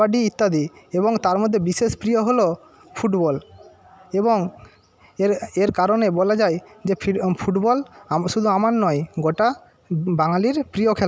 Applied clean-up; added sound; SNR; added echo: none; none; none; none.